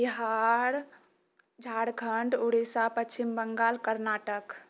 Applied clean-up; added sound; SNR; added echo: none; none; none; none.